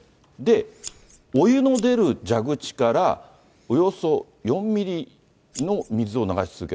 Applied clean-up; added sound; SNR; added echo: none; Scissors; 18 dB; none.